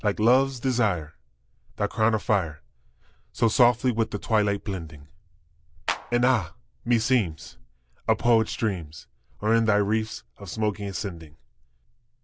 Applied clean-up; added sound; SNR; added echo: none; Clapping; 7 dB; none.